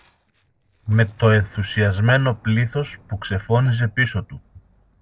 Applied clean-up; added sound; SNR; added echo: neural separator model SepFormer DNS4.